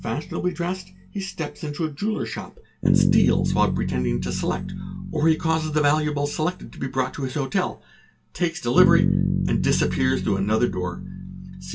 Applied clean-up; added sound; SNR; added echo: none; Bass guitar; 2 dB; reverberation time 0.2 s.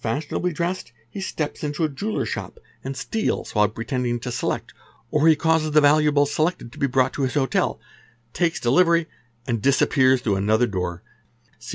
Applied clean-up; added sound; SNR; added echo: none; none; none; none.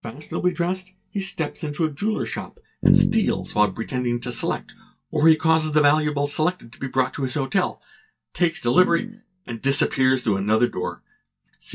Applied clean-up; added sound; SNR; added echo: neural mask model DeepFilterNet 3.